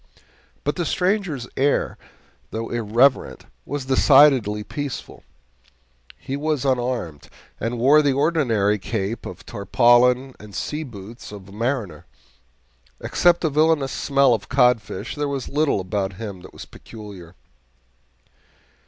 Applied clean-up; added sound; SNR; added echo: none; none; none; none.